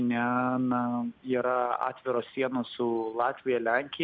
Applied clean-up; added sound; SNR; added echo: none; none; none; none.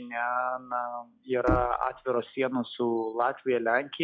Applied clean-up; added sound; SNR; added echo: classical method log-MMSE.